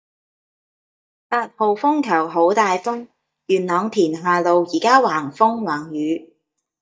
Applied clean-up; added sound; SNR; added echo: neural mask model DeepFilterNet 3.